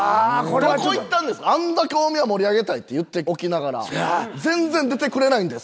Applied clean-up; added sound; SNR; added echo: none; none; none; none.